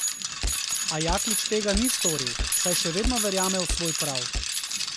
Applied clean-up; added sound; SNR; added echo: none; Bicycle; -3 dB; none.